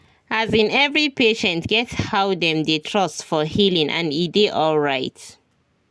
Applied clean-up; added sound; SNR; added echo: none; none; none; none.